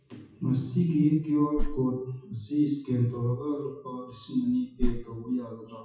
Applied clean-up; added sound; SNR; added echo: classical method WPE with log-MMSE.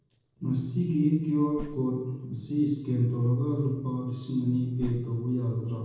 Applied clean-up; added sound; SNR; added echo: neural separator model SepFormer DNS4.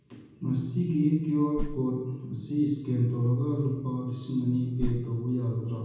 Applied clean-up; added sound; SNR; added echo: none; Whoosh, swoosh, swish; 5 dB; reverberation time 1.2 s.